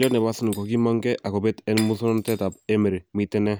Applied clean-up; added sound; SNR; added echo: none; Shatter; 18 dB; none.